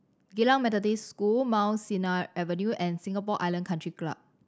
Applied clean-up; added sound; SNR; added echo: none; none; none; none.